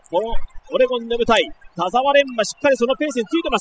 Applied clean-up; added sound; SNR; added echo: classical method spectral subtraction.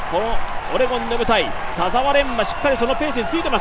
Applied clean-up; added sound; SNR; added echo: none; Trickle, dribble; 4 dB; none.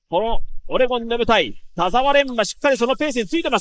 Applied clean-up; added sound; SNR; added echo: neural mask model Resemble Enhance denoiser.